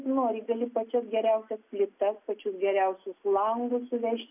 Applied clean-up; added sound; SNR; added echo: none; none; none; none.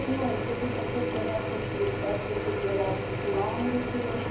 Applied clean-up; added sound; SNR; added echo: none; Drill / Mechanisms; 0 dB; reverberation time 0.5 s.